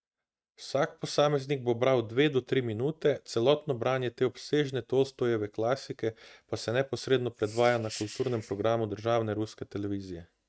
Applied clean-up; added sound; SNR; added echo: neural mask model RNNoise.